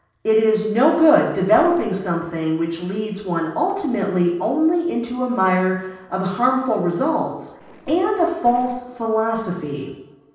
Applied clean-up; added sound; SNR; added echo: neural separator model SepFormer DNS4.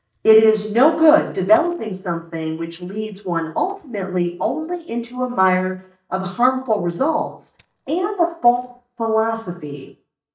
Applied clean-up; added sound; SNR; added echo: neural mask model DeepFilterNet 3.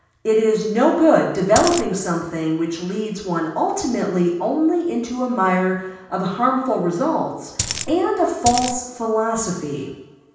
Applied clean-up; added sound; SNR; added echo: none; Coin (dropping); 4 dB; reverberation time 0.9 s.